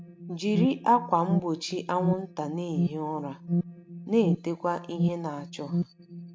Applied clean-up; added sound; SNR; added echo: neural mask model RNNoise.